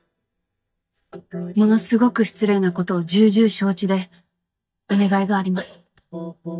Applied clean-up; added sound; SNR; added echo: neural mask model DeepFilterNet 3.